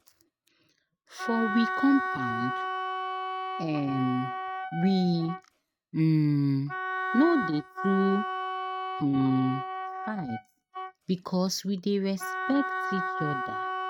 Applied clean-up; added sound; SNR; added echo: neural mask model RNNoise.